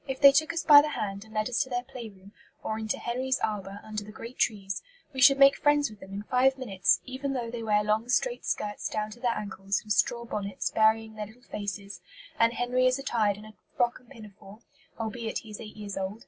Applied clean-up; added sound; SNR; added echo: none; none; none; none.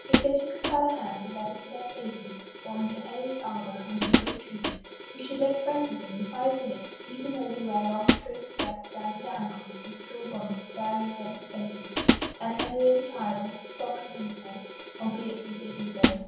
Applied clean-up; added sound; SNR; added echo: none; Hi-hat; -1 dB; reverberation time 0.9 s.